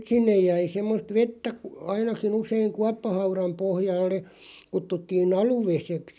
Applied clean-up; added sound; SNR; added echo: none; none; none; none.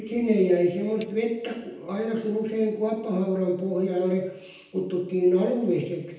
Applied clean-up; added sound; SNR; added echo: none; Bicycle bell; 12 dB; reverberation time 0.9 s.